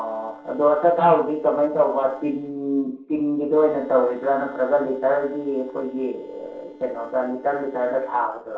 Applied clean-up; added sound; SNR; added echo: neural separator model SepFormer DNS4.